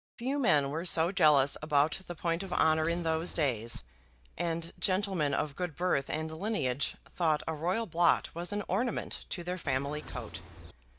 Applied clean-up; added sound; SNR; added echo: neural mask model DeepFilterNet 3.